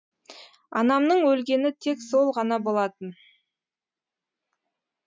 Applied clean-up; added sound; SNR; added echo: none; none; none; none.